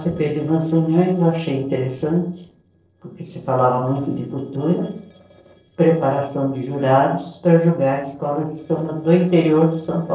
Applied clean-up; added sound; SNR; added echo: neural separator model SepFormer DNS4.